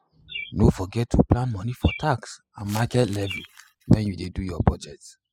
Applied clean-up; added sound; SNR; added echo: classical method spectral subtraction.